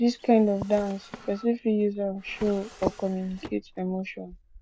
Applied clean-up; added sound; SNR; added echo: none; Drawer open or close; 20 dB; none.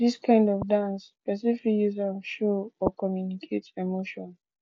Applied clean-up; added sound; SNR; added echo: none; none; none; none.